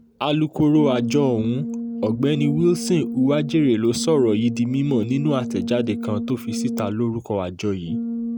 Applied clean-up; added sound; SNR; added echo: none; Brass instrument; 7 dB; none.